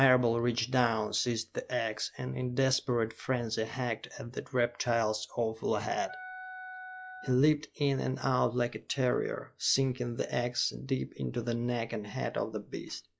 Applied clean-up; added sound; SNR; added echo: classical method log-MMSE.